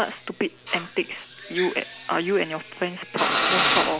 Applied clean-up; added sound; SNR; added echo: none; Drill; 1 dB; none.